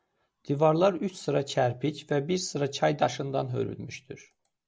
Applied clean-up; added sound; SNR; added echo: none; none; none; none.